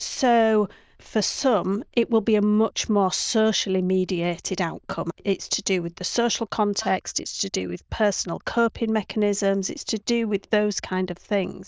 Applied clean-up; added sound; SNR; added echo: neural diffusion model UNIVERSE++.